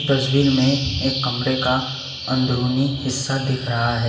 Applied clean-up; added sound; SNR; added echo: none; Bird vocalization, bird call, bird song; 9 dB; reverberation time 1.1 s.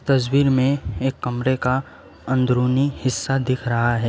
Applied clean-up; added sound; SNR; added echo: none; none; none; none.